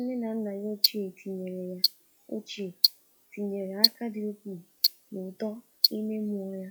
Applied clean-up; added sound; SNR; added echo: classical method log-MMSE.